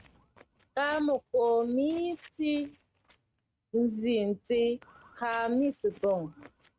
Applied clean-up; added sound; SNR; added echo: neural mask model RNNoise.